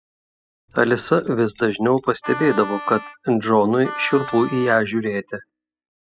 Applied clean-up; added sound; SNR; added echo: classical method spectral subtraction.